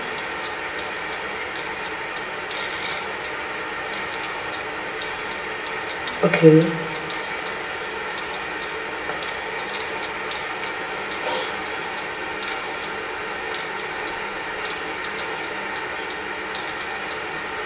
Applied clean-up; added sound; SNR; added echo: none; none; none; reverberation time 0.7 s.